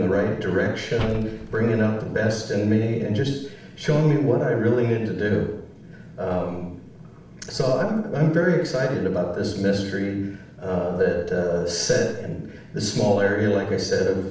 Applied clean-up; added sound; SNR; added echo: none; Slam; 11 dB; reverberation time 0.7 s.